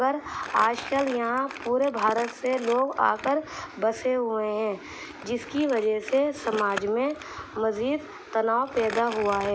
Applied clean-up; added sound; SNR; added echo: none; Crumpling, crinkling; 15 dB; none.